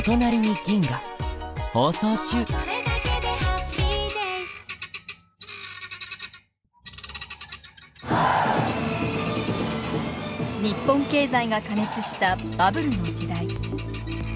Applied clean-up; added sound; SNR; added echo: none; Bird vocalization, bird call, bird song; 7 dB; none.